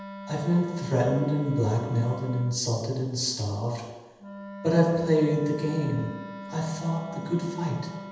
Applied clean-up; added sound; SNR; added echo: none; Wind instrument, woodwind instrument; 14 dB; reverberation time 1.1 s.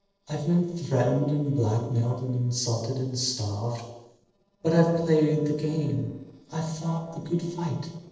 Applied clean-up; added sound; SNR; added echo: neural separator model SepFormer DNS4.